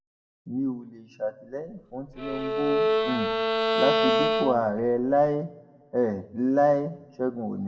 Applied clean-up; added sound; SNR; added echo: none; Bowed string instrument; -1 dB; reverberation time 1.1 s.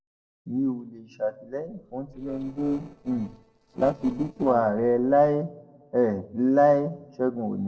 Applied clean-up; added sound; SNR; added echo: neural separator model SepFormer DNS4.